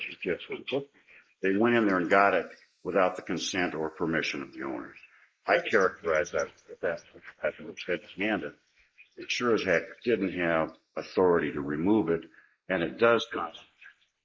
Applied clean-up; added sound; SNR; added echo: neural mask model Resemble Enhance denoiser.